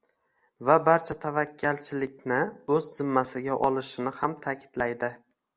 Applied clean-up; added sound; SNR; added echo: none; none; none; none.